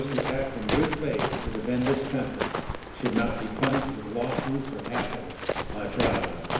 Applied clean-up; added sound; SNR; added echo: none; Walk, footsteps; 1 dB; reverberation time 1.0 s.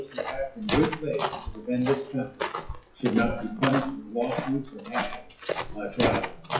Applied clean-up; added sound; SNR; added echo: classical method WPE with log-MMSE.